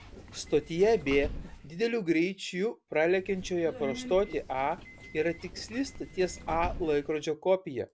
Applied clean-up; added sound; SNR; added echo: none; Subway, metro, underground; 13 dB; none.